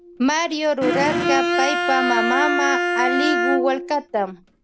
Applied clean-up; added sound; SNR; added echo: none; Bowed string instrument; 0 dB; none.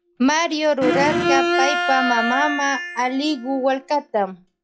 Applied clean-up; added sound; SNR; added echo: classical method log-MMSE.